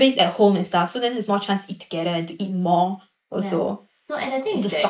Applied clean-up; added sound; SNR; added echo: neural mask model Resemble Enhance denoiser.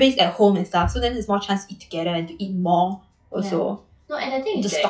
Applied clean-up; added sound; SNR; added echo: classical method log-MMSE.